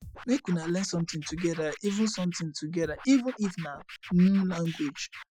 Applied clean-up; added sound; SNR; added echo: classical method Wiener filter.